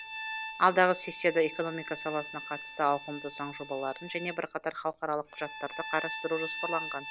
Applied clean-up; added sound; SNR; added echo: none; Bowed string instrument; 9 dB; none.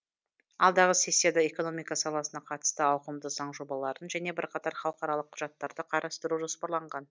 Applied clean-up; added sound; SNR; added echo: none; none; none; none.